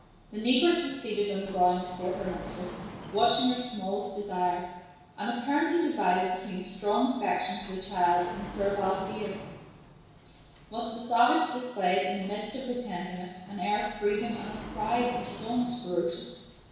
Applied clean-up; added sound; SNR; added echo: none; Sliding door; 17 dB; reverberation time 1.1 s.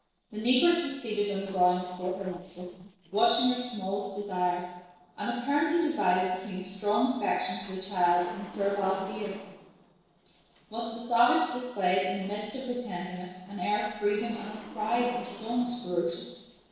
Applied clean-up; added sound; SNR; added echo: neural separator model SepFormer DNS4.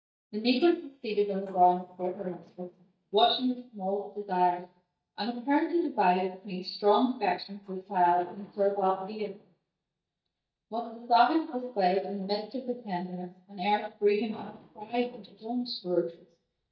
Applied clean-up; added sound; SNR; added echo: neural mask model DeepFilterNet 3.